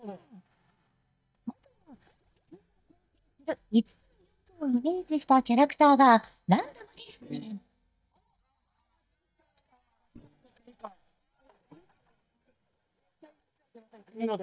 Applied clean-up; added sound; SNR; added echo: neural mask model DeepFilterNet 3.